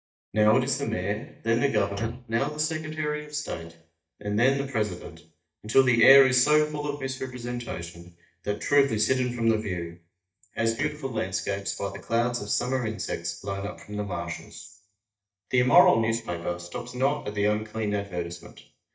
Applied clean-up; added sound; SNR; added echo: neural mask model DeepFilterNet 3.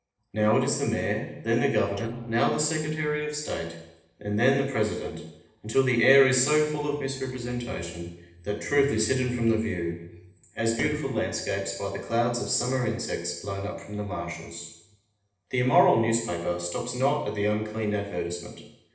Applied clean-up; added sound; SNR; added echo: neural separator model SepFormer DNS4.